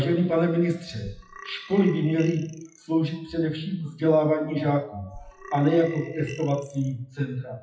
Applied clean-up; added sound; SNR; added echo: classical method WPE with log-MMSE.